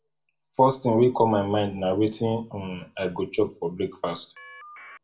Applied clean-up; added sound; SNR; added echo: none; Telephone; 19 dB; reverberation time 0.3 s.